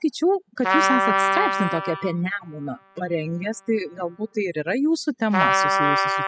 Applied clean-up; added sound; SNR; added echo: classical method spectral subtraction.